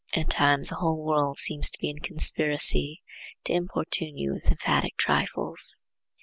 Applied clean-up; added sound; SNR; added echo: none; none; none; none.